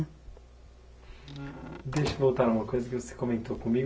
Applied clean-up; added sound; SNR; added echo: none; Squeak / Slam / Wood; 11 dB; none.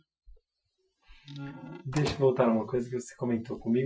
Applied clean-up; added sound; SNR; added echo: classical method Wiener filter.